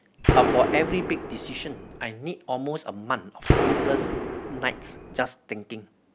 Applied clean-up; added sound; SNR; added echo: none; Gunshot, gunfire; -3 dB; none.